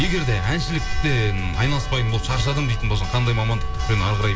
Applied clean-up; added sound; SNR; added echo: none; Church bell; 4 dB; reverberation time 1.0 s.